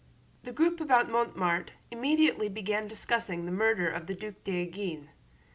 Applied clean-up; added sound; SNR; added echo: none; none; none; none.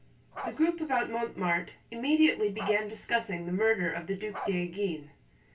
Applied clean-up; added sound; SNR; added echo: none; Bark; 13 dB; reverberation time 0.2 s.